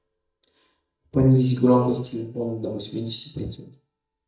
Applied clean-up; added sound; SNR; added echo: neural mask model DeepFilterNet 3.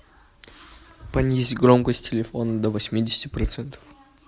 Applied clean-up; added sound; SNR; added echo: none; none; none; none.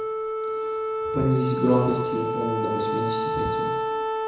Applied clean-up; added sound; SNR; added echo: none; Wind instrument, woodwind instrument; -1 dB; reverberation time 1.0 s.